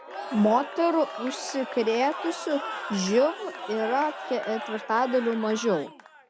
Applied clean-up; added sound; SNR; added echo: none; Crowd / Cheering; 10 dB; none.